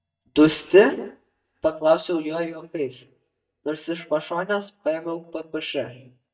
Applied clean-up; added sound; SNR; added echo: neural mask model DeepFilterNet 3.